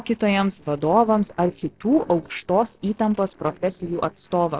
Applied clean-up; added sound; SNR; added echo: neural separator model SepFormer DNS4.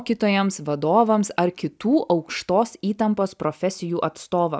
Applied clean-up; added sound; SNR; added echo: none; none; none; none.